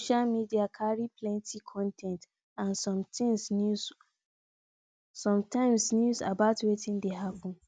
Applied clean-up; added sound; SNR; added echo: none; none; none; none.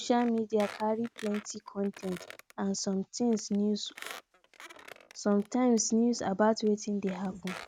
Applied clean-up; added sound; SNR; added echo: none; Squeak; 19 dB; none.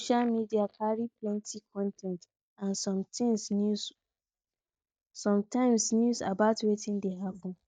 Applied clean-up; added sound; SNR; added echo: neural mask model DeepFilterNet 3.